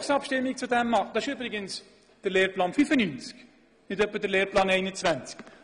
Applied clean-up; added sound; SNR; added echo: none; none; none; none.